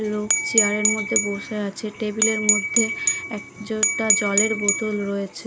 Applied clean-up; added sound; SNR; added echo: none; Glass / Bell; -3 dB; none.